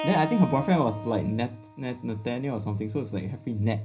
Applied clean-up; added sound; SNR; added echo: none; Keyboard (musical); 12 dB; reverberation time 0.4 s.